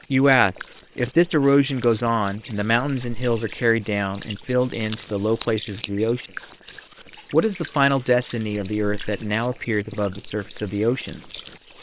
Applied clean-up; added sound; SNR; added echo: neural separator model SepFormer WHAM!.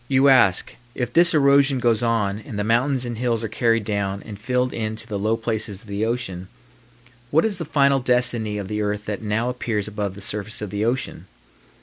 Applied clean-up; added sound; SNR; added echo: none; none; none; none.